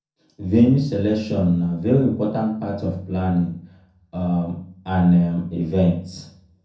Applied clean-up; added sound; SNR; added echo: none; none; none; reverberation time 0.5 s.